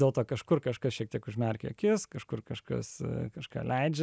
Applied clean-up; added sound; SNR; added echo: none; none; none; none.